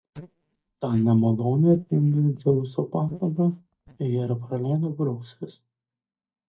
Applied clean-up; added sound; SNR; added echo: neural mask model DeepFilterNet 3.